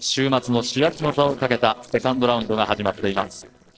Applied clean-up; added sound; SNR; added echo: neural separator model SepFormer DNS4.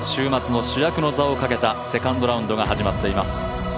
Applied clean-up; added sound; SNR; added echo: none; none; none; none.